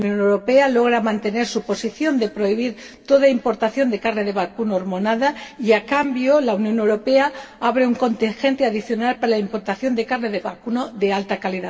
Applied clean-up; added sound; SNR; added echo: none; none; none; reverberation time 2.7 s.